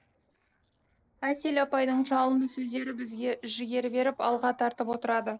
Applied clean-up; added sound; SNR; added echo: neural separator model SepFormer DNS4.